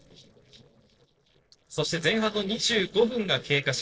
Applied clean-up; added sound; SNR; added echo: neural separator model SepFormer DNS4.